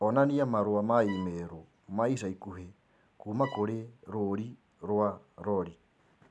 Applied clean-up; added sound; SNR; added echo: none; Bowed string instrument; 18 dB; none.